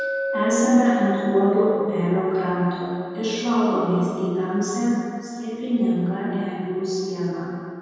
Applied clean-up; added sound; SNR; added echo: none; Glass; 11 dB; reverberation time 2.0 s.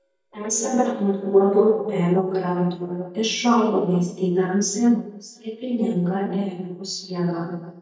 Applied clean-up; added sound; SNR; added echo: neural mask model DeepFilterNet 3.